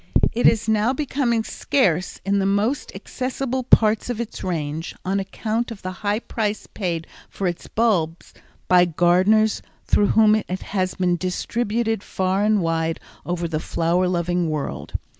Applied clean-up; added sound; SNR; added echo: none; none; none; none.